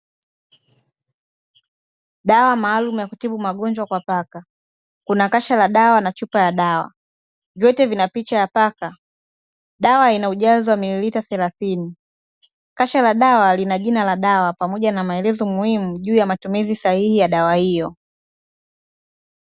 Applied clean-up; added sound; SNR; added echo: none; none; none; none.